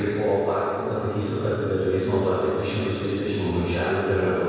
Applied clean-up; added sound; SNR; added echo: none; none; none; reverberation time 2.2 s.